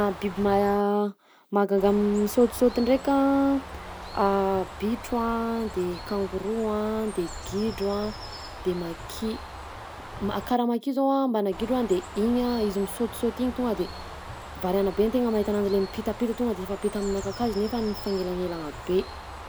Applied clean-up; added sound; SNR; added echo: none; Bird; 13 dB; none.